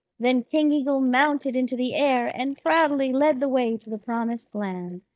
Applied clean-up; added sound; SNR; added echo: neural mask model DeepFilterNet 3.